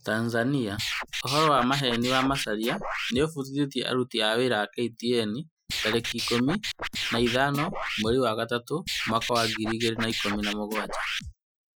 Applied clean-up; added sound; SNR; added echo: classical method Wiener filter.